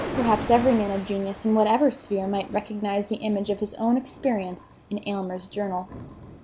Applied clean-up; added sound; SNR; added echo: none; Thunder; 13 dB; none.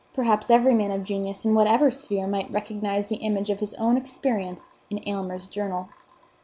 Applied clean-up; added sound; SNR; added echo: none; none; none; none.